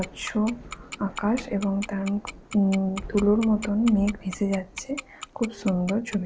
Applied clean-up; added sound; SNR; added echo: none; Tick-tock + Thunder / Rain; 14 dB; none.